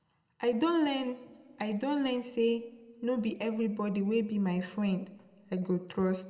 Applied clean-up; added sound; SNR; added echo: none; none; none; reverberation time 1.3 s.